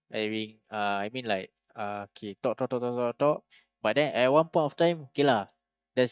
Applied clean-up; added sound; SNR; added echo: neural mask model DeepFilterNet 3.